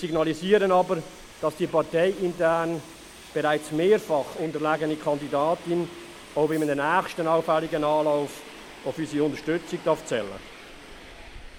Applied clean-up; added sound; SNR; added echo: none; Subway, metro, underground; 19 dB; none.